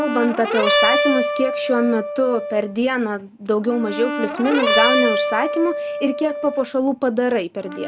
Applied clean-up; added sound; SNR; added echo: none; Brass instrument; 2 dB; none.